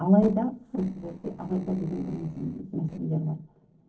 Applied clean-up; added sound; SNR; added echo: neural separator model SepFormer DNS4.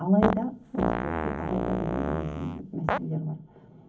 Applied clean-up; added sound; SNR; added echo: none; Fart; 0 dB; reverberation time 0.3 s.